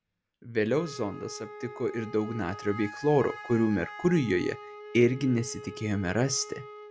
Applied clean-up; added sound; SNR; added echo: none; Wind instrument, woodwind instrument; 15 dB; none.